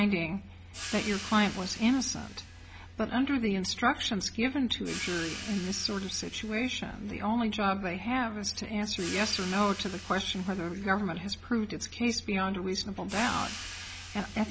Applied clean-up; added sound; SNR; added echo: none; Cymbal; 14 dB; none.